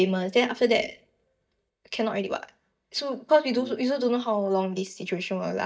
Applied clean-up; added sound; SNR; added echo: neural mask model DeepFilterNet 3.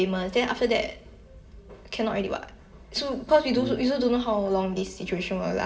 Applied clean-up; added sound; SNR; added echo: none; Brass instrument; 11 dB; reverberation time 0.8 s.